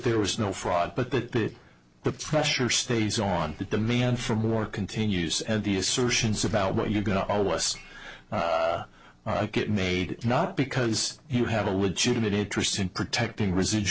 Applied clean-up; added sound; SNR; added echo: neural separator model SepFormer DNS4.